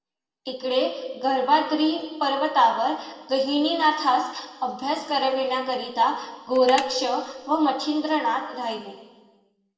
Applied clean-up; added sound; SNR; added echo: none; Telephone; 16 dB; reverberation time 1.2 s.